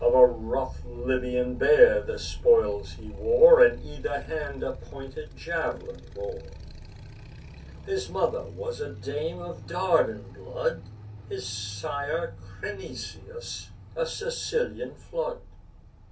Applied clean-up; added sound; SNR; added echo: none; Motorcycle; 13 dB; reverberation time 0.3 s.